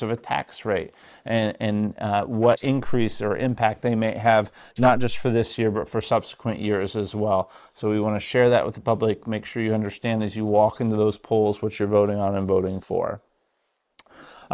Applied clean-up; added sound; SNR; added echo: neural mask model Resemble Enhance denoiser.